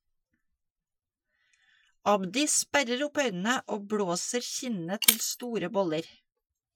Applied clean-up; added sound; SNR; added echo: classical method Wiener filter.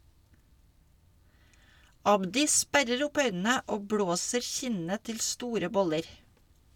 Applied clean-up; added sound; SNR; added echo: none; none; none; none.